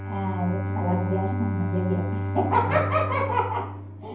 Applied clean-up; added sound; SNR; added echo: none; Bowed string instrument; 2 dB; reverberation time 0.9 s.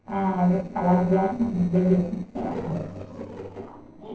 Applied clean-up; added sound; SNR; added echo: neural separator model SepFormer DNS4.